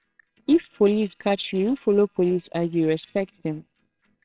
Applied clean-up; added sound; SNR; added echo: neural separator model SepFormer WHAMR!.